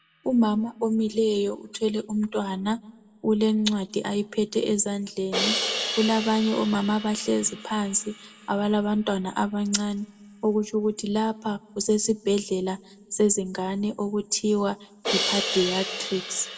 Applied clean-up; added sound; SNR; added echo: none; Crash cymbal; 10 dB; reverberation time 0.5 s.